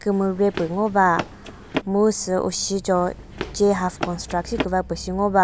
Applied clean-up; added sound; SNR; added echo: none; Run; 10 dB; none.